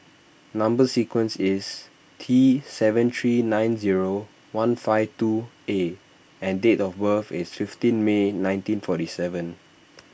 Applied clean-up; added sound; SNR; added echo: none; none; none; none.